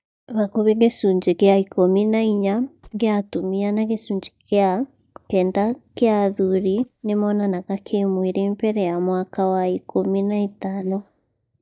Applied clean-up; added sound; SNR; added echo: neural mask model DeepFilterNet 3.